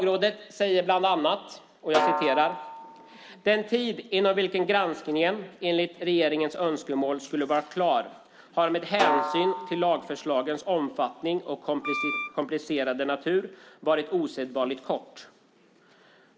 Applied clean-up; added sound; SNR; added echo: none; Snare drum + Wind instrument, woodwind instrument; 4 dB; none.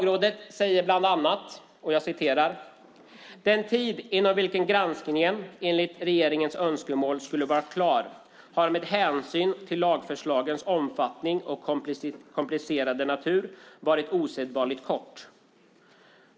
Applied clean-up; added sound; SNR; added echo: none; none; none; none.